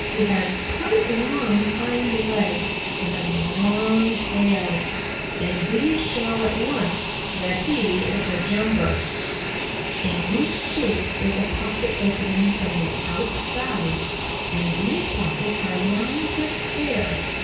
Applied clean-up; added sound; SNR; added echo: none; Fixed-wing aircraft, airplane; 2 dB; reverberation time 0.6 s.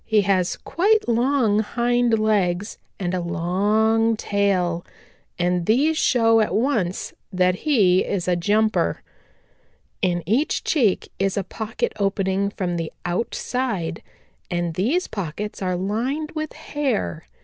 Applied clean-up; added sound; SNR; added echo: none; none; none; none.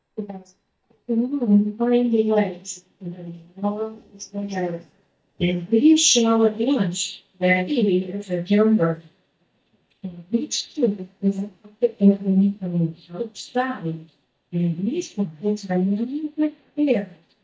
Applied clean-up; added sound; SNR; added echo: neural mask model DeepFilterNet 3.